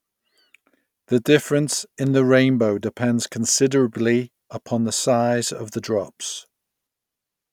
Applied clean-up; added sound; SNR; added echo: none; none; none; none.